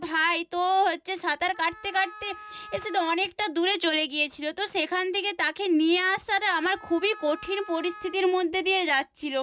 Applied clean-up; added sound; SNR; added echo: none; Wind instrument, woodwind instrument; 18 dB; none.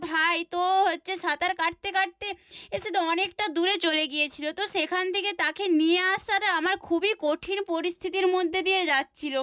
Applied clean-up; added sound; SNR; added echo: none; none; none; none.